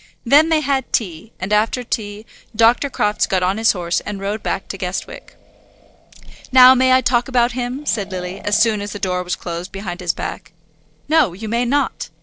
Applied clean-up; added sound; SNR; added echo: neural separator model SepFormer DNS4.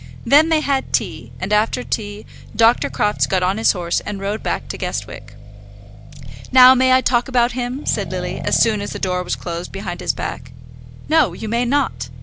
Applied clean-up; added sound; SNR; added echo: none; Accelerating, revving, vroom; 13 dB; none.